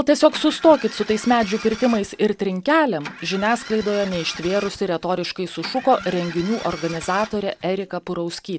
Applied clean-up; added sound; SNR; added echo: none; Engine starting; 16 dB; none.